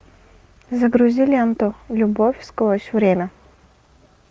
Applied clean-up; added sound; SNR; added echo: none; none; none; none.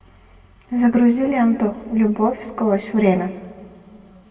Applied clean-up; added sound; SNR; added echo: none; none; none; reverberation time 1.6 s.